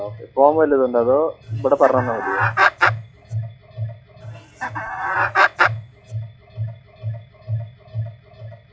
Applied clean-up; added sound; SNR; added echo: classical method log-MMSE.